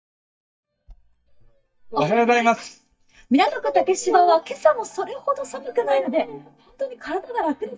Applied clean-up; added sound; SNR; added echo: neural mask model DeepFilterNet 3.